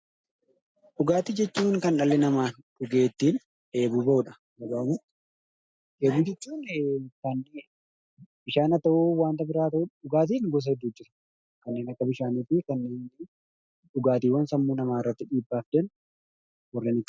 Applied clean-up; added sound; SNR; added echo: none; none; none; none.